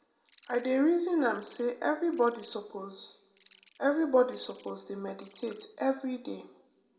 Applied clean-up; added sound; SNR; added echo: none; Insect; 13 dB; reverberation time 0.7 s.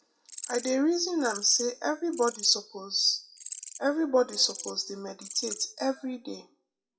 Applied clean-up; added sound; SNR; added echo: classical method WPE with log-MMSE.